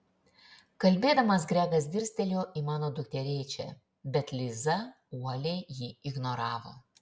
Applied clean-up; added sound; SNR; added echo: none; none; none; none.